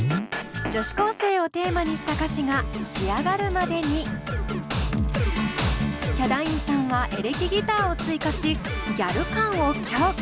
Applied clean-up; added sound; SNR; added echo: none; none; none; none.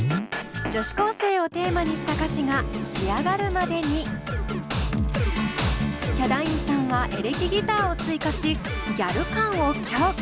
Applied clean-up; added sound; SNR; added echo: none; Bowed string instrument; 14 dB; none.